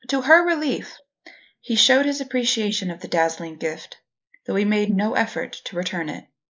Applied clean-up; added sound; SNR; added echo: neural mask model Resemble Enhance denoiser.